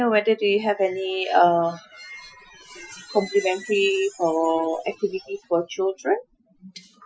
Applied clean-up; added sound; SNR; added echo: classical method Wiener filter.